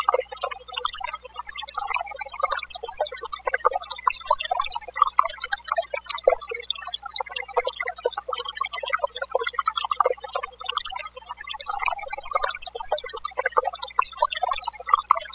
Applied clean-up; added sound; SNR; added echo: classical method spectral subtraction.